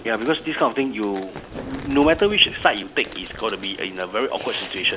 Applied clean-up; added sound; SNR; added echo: none; Fireworks; 15 dB; none.